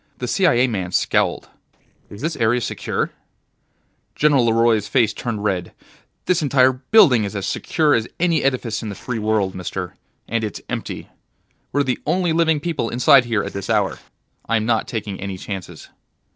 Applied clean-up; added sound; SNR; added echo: neural separator model SepFormer DNS4.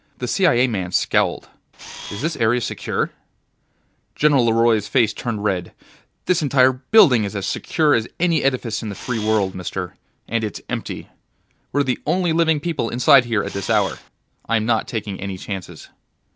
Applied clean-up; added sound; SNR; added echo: none; Camera; 13 dB; none.